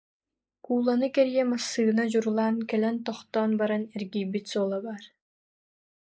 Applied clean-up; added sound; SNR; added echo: neural mask model Resemble Enhance denoiser.